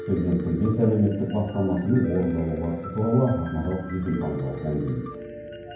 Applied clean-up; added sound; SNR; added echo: none; Piano; 13 dB; reverberation time 0.9 s.